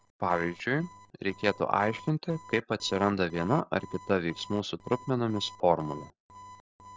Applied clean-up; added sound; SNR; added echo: neural separator model SepFormer DNS4.